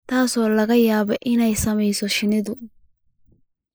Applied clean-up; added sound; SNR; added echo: neural mask model Resemble Enhance denoiser.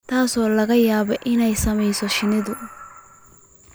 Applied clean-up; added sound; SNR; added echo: none; Animal; 19 dB; none.